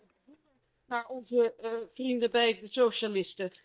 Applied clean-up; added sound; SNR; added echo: neural mask model DeepFilterNet 3.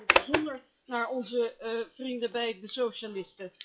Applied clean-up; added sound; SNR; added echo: classical method WPE with log-MMSE.